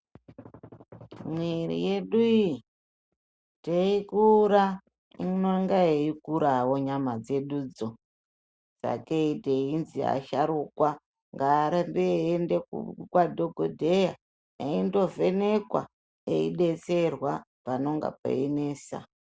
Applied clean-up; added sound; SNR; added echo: none; none; none; none.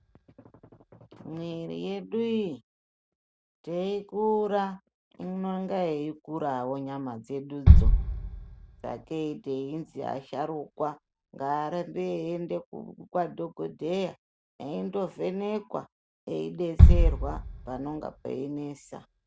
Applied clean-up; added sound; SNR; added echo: none; Bass drum; -5 dB; none.